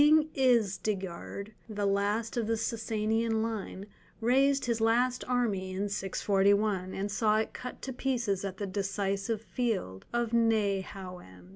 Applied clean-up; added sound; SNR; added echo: none; none; none; none.